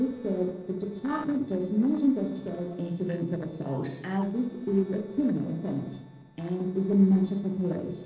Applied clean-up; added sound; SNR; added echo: neural separator model SepFormer DNS4.